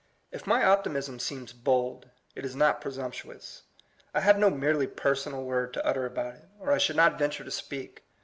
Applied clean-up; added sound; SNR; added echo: none; none; none; none.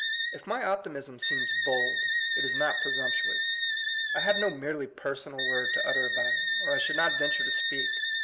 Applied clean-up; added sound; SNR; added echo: none; Wind instrument, woodwind instrument; -4 dB; none.